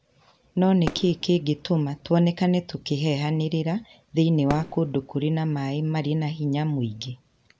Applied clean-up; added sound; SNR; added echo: none; Fireworks; 16 dB; none.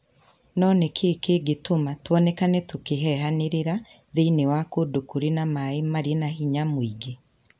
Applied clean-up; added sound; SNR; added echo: none; none; none; none.